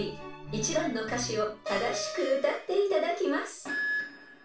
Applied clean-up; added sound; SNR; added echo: none; none; none; reverberation time 0.4 s.